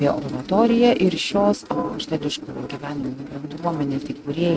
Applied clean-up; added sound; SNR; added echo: neural mask model RNNoise.